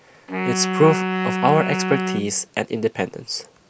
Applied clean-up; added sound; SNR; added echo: none; Wind instrument, woodwind instrument; 3 dB; none.